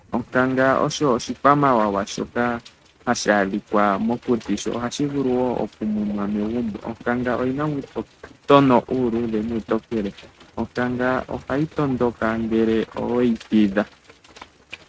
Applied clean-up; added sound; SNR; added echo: neural mask model RNNoise.